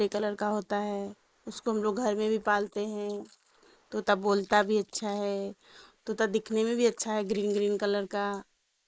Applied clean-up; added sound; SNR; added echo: neural mask model Resemble Enhance denoiser.